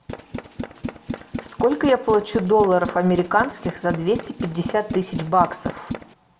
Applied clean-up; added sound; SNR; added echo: none; Tools; 10 dB; reverberation time 0.5 s.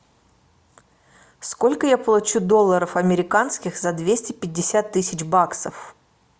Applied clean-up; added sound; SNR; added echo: none; none; none; none.